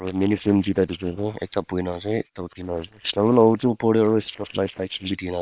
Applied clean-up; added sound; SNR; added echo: neural separator model SepFormer WHAM!.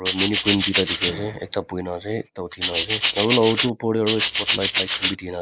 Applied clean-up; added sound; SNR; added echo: neural mask model Resemble Enhance denoiser.